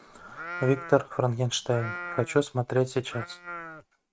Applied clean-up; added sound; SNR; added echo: neural mask model RNNoise.